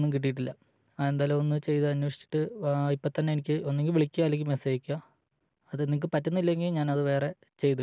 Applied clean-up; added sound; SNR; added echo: none; none; none; none.